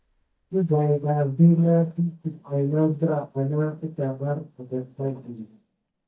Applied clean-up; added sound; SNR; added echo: neural mask model DeepFilterNet 3.